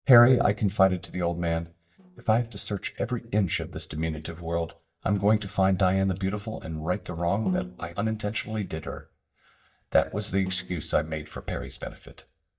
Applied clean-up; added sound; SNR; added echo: neural mask model DeepFilterNet 3.